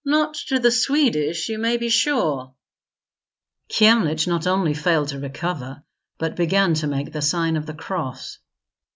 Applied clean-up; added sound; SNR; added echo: none; none; none; none.